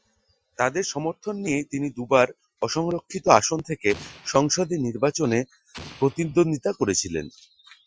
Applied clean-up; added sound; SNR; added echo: classical method Wiener filter.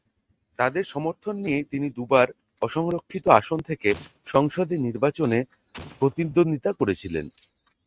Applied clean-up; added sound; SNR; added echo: neural mask model RNNoise.